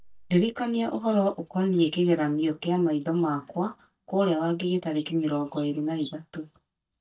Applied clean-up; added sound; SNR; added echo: neural mask model DeepFilterNet 3.